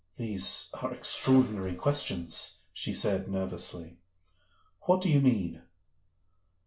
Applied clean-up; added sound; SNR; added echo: none; none; none; reverberation time 0.1 s.